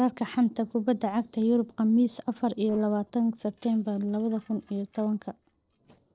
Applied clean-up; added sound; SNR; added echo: neural separator model SepFormer DNS4.